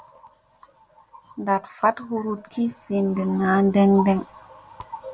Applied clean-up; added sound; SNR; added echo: none; none; none; none.